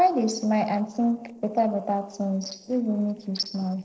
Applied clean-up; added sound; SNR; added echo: neural separator model SepFormer DNS4.